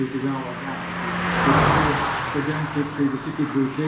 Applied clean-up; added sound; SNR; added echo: none; Car passing by; -1 dB; reverberation time 0.6 s.